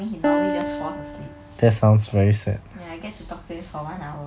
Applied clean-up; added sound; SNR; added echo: none; Piano; 6 dB; none.